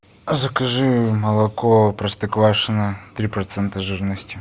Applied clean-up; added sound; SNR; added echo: none; none; none; none.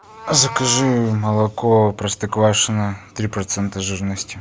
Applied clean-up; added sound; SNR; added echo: none; Meow; 17 dB; none.